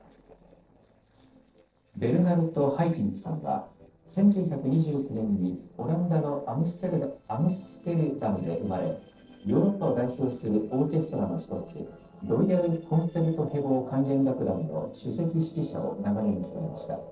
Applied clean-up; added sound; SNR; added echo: neural separator model SepFormer DNS4.